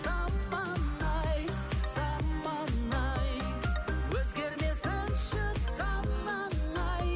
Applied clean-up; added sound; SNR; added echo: none; none; none; none.